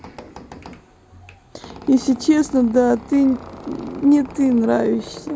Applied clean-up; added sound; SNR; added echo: none; Squeak; 18 dB; none.